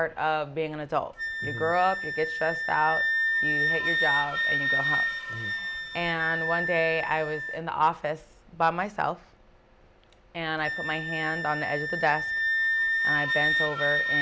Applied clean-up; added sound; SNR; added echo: none; Wind instrument, woodwind instrument; -1 dB; none.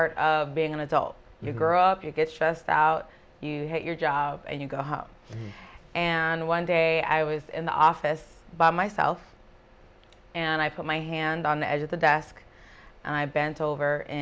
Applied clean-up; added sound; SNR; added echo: none; none; none; none.